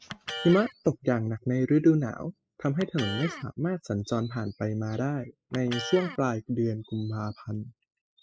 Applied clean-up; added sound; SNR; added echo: classical method spectral subtraction.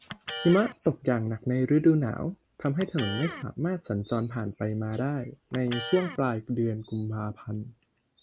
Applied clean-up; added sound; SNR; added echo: none; Electric guitar; 15 dB; none.